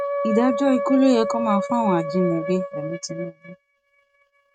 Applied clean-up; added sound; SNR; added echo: neural mask model RNNoise.